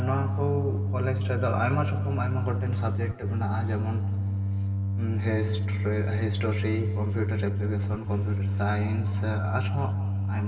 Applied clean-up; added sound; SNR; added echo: none; Organ; -4 dB; reverberation time 2.0 s.